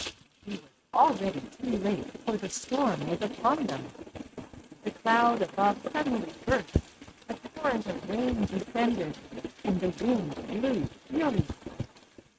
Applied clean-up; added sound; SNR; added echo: neural mask model RNNoise.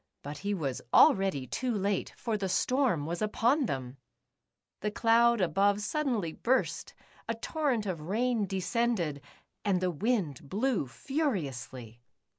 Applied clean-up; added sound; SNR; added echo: none; none; none; none.